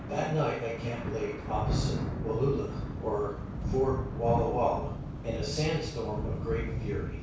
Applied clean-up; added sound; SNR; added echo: none; Thunder / Rain; 2 dB; reverberation time 0.6 s.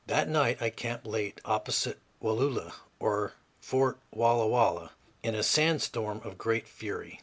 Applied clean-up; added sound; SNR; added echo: none; none; none; none.